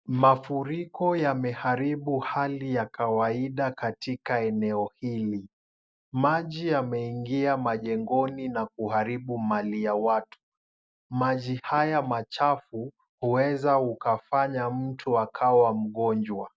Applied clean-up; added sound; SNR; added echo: none; none; none; none.